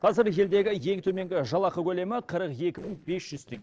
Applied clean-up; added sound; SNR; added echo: neural separator model SepFormer DNS4.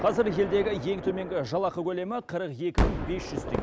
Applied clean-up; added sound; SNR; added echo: none; Gunshot, gunfire; 4 dB; none.